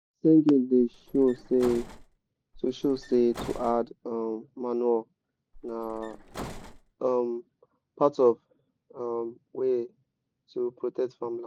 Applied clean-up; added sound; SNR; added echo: none; Bus; 15 dB; none.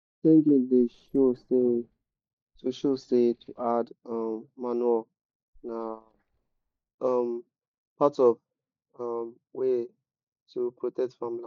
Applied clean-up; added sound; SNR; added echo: neural mask model DeepFilterNet 3.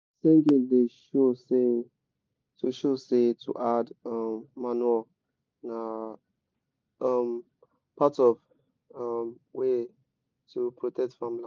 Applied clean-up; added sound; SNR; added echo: none; none; none; none.